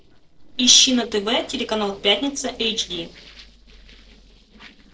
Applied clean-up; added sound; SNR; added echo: neural separator model SepFormer DNS4.